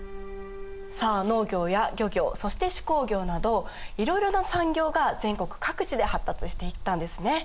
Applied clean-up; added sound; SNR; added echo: none; Cricket; 7 dB; none.